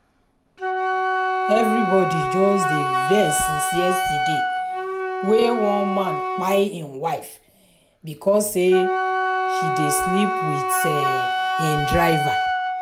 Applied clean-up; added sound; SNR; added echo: none; Wind instrument, woodwind instrument; 0 dB; none.